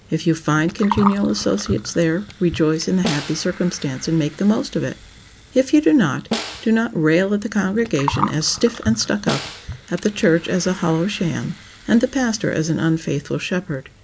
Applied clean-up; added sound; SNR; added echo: none; Snare drum + Gurgling; 12 dB; none.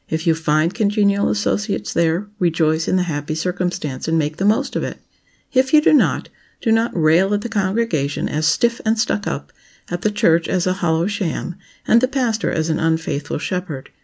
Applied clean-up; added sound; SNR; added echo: none; none; none; none.